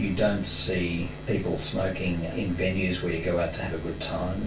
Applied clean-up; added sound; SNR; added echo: none; Buzz; 12 dB; reverberation time 0.2 s.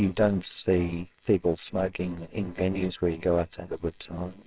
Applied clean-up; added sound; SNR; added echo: neural separator model SepFormer WHAMR!.